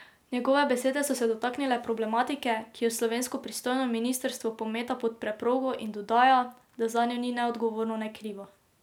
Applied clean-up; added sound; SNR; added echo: none; none; none; none.